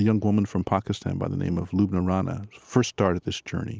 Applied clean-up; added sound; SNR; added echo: none; none; none; none.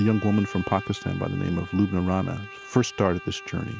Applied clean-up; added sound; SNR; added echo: none; Bowed string instrument; 16 dB; none.